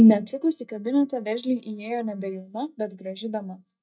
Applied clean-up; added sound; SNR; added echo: neural mask model DeepFilterNet 3.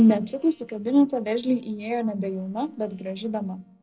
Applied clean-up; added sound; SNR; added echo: neural separator model SepFormer DNS4.